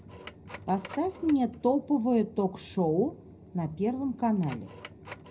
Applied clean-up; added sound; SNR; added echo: none; Telephone; 19 dB; reverberation time 0.3 s.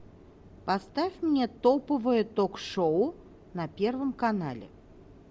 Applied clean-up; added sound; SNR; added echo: none; none; none; none.